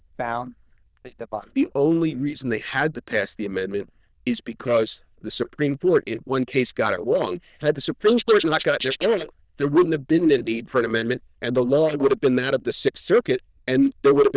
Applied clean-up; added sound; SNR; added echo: neural diffusion model UNIVERSE++.